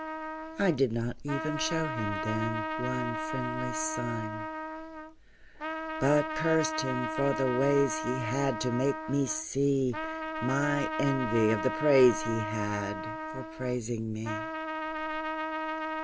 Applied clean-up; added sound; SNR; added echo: none; Trumpet; 5 dB; none.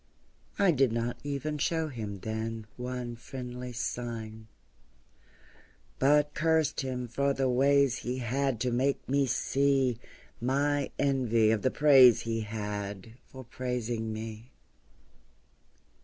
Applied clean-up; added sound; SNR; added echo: none; none; none; none.